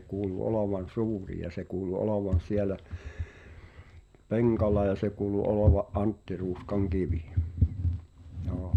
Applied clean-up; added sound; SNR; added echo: none; none; none; none.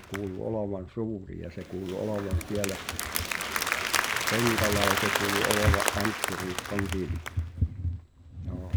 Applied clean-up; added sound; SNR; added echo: none; Applause; 1 dB; none.